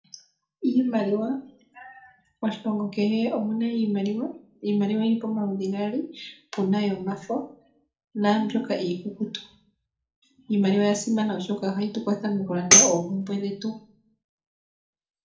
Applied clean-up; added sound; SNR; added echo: none; Tambourine; -5 dB; reverberation time 0.4 s.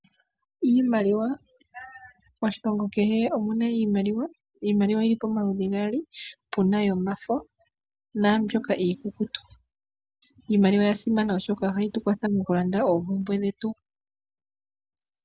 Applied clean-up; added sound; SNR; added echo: none; none; none; none.